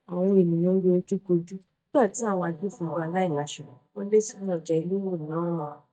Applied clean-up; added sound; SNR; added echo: neural mask model DeepFilterNet 3.